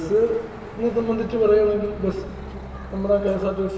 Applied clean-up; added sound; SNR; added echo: none; Truck; 15 dB; reverberation time 2.3 s.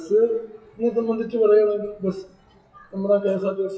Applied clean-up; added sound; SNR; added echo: classical method WPE with log-MMSE.